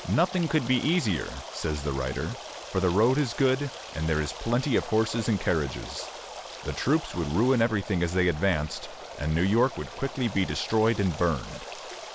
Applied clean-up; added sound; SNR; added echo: none; Stream; 13 dB; none.